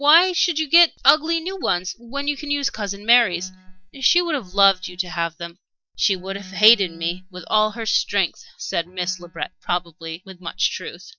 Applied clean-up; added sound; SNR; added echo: neural mask model DeepFilterNet 3.